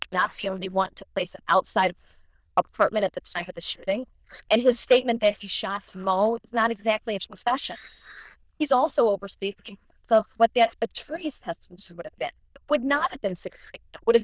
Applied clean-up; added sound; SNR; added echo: neural diffusion model UNIVERSE++.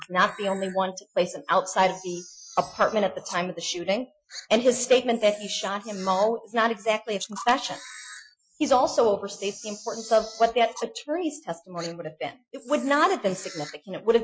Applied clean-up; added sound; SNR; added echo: classical method Wiener filter.